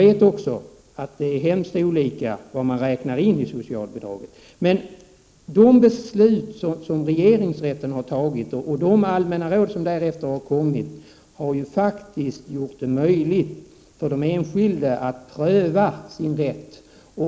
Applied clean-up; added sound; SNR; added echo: none; none; none; none.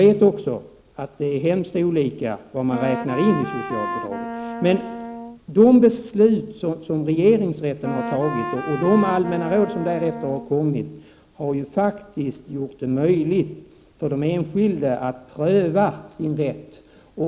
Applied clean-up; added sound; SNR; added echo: none; Wind instrument, woodwind instrument; 8 dB; none.